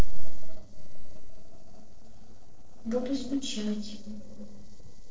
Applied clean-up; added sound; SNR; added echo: neural separator model SepFormer DNS4.